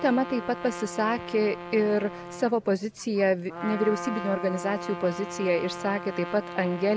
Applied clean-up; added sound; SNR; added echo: none; Trumpet; 10 dB; none.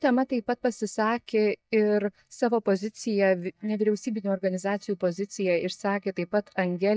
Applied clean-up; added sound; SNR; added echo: neural mask model DeepFilterNet 3.